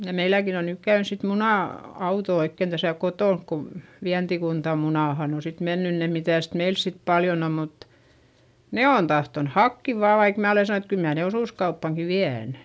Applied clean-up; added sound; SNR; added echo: none; none; none; none.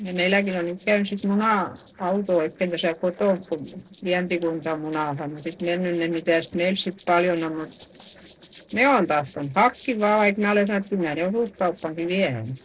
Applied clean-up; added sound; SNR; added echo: neural separator model SepFormer DNS4.